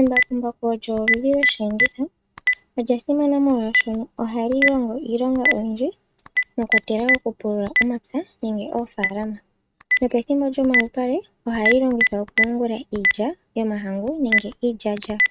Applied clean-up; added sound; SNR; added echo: neural mask model RNNoise.